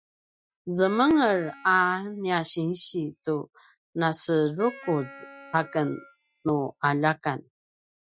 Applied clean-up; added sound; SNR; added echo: classical method Wiener filter.